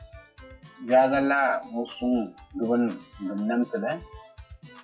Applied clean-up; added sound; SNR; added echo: classical method WPE with log-MMSE.